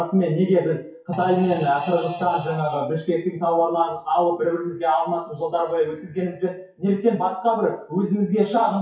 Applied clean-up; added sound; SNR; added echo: classical method WPE with log-MMSE.